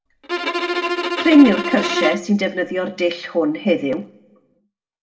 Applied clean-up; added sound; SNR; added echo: none; Bowed string instrument; 4 dB; reverberation time 0.5 s.